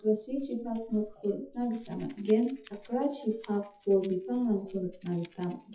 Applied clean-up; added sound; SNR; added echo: classical method WPE with log-MMSE.